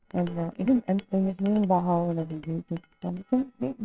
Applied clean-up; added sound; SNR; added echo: neural separator model SepFormer WHAMR!.